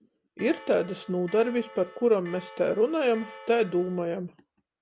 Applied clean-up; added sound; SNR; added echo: none; Bell; 19 dB; none.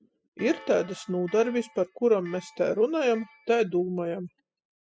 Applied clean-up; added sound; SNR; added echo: classical method spectral subtraction.